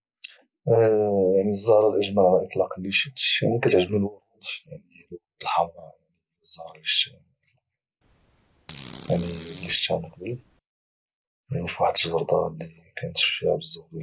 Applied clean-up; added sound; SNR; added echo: none; Fart; 19 dB; none.